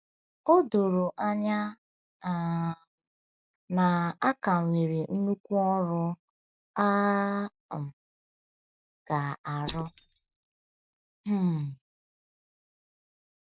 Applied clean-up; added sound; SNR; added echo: neural mask model Resemble Enhance denoiser.